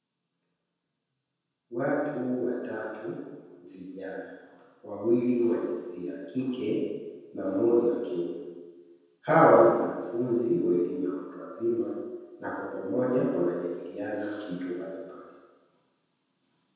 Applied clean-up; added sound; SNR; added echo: none; none; none; reverberation time 1.2 s.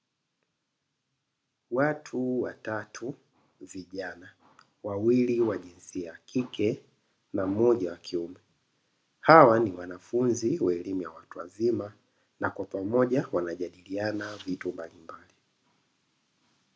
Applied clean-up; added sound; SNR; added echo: none; none; none; none.